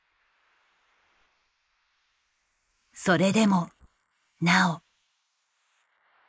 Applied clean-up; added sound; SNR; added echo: neural mask model Resemble Enhance denoiser.